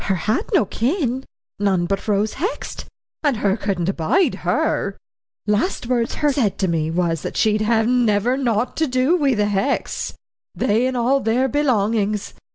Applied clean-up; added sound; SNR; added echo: none; none; none; none.